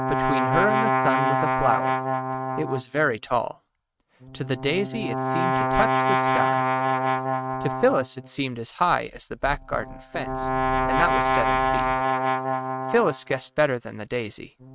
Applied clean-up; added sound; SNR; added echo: neural mask model RNNoise.